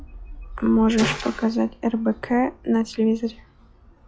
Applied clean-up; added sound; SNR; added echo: classical method log-MMSE.